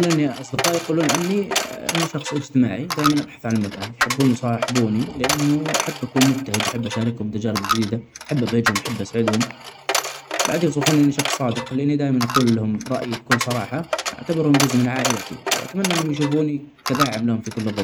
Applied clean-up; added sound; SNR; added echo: none; Coin (dropping); 5 dB; none.